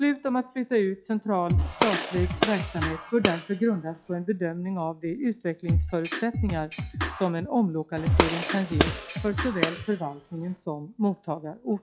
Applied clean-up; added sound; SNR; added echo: classical method log-MMSE.